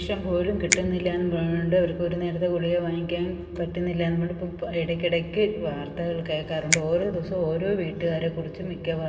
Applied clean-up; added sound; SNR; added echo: none; Finger snapping; 7 dB; reverberation time 2.5 s.